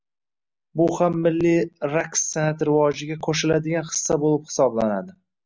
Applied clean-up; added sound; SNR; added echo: none; none; none; none.